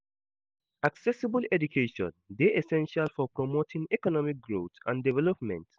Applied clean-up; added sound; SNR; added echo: none; none; none; none.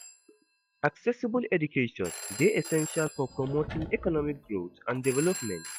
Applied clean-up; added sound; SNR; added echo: classical method log-MMSE.